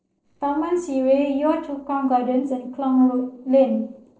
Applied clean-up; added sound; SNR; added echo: neural separator model SepFormer DNS4.